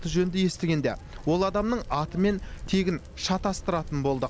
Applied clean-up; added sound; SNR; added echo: none; Bicycle; 13 dB; none.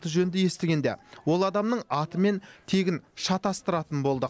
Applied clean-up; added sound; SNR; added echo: none; none; none; none.